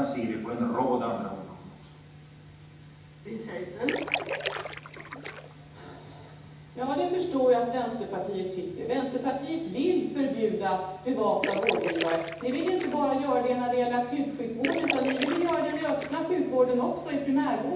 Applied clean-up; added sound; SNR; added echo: none; Splash, splatter; 6 dB; reverberation time 0.9 s.